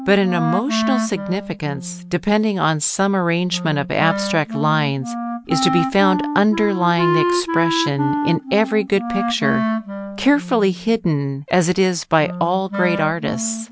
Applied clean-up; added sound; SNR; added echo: none; Wind instrument, woodwind instrument; 5 dB; none.